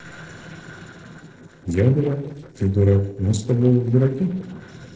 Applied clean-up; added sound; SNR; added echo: neural separator model SepFormer DNS4.